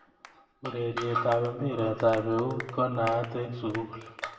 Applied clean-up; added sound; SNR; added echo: none; Applause; 15 dB; reverberation time 1.0 s.